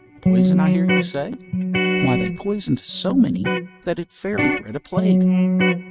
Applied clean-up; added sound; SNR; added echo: neural mask model RNNoise.